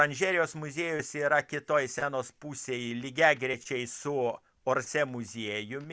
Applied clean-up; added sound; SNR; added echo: none; none; none; none.